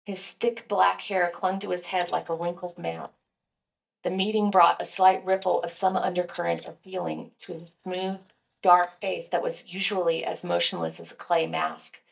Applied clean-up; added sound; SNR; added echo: neural mask model DeepFilterNet 3.